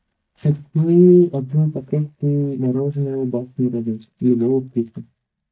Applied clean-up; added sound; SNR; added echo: neural mask model DeepFilterNet 3.